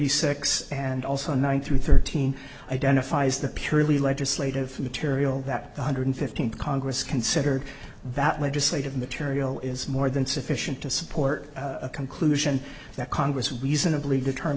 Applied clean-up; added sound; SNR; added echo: none; none; none; none.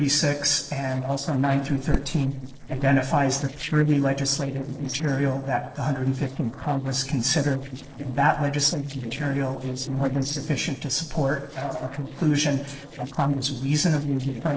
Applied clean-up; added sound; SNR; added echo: neural separator model SepFormer DNS4.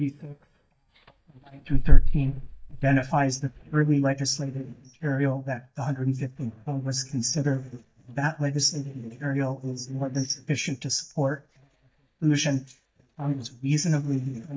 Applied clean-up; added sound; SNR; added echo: neural mask model DeepFilterNet 3.